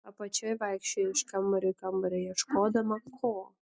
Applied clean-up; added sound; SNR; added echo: none; none; none; none.